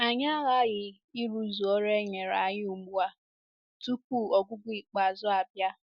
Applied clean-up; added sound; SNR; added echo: none; none; none; none.